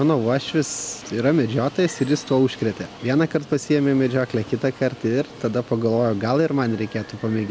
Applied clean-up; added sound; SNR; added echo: none; none; none; none.